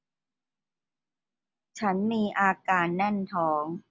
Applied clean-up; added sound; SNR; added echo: none; none; none; none.